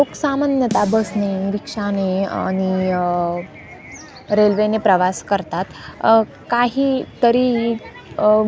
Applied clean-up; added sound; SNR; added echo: none; Snare drum; 16 dB; none.